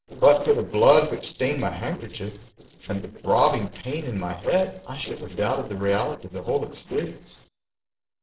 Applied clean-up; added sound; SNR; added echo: neural separator model SepFormer DNS4.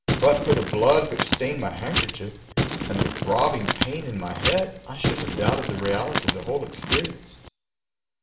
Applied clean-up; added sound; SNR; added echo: none; Crumpling, crinkling; 1 dB; reverberation time 0.6 s.